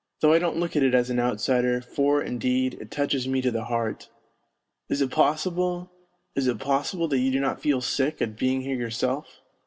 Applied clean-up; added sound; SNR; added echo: none; none; none; none.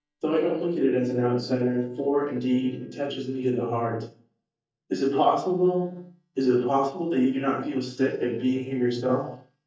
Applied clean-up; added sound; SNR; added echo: neural mask model DeepFilterNet 3.